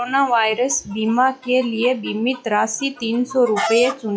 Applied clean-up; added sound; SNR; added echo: classical method log-MMSE.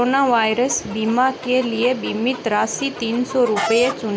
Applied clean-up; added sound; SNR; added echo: none; Chicken, rooster; 13 dB; none.